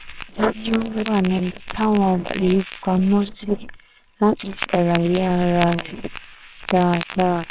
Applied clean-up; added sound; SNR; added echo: neural separator model SepFormer WHAMR!.